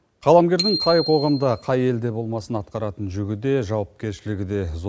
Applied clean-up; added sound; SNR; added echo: none; Bicycle bell; 11 dB; none.